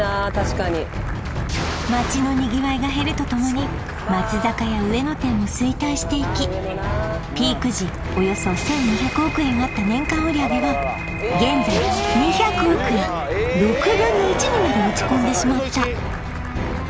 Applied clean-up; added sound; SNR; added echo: none; Applause; 18 dB; none.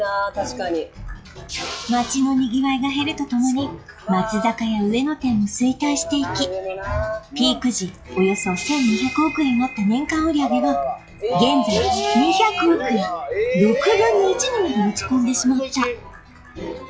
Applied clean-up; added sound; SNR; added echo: classical method log-MMSE.